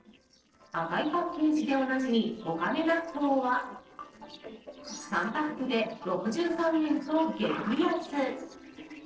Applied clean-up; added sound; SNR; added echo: neural separator model SepFormer DNS4.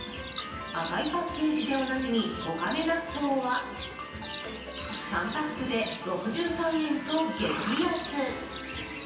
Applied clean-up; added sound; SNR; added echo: none; Livestock, farm animals, working animals; 11 dB; reverberation time 0.9 s.